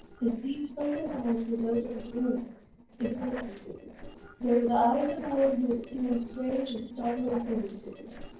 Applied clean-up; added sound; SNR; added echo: neural separator model SepFormer DNS4.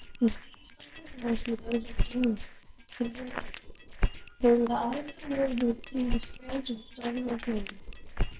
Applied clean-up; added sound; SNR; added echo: neural separator model SepFormer WHAMR!.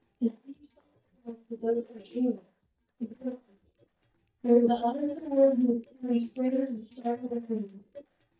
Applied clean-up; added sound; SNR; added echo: neural mask model DeepFilterNet 3.